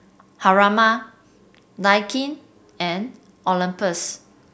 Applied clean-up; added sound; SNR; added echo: none; none; none; none.